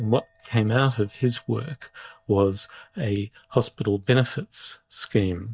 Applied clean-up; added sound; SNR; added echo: neural mask model DeepFilterNet 3.